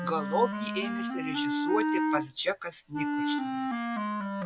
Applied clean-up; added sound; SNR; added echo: none; Wind instrument, woodwind instrument; -2 dB; none.